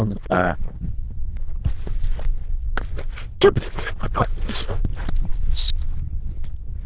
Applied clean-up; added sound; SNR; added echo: neural diffusion model UNIVERSE++.